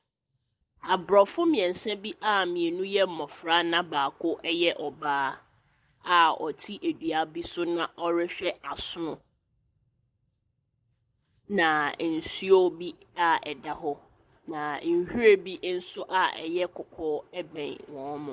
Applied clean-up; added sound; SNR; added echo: none; none; none; none.